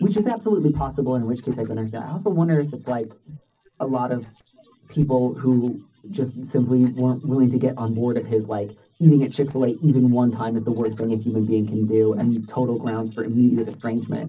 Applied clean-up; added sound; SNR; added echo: neural separator model SepFormer DNS4.